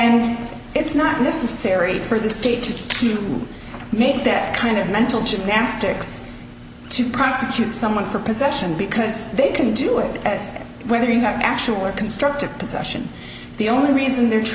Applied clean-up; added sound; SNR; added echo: none; none; none; none.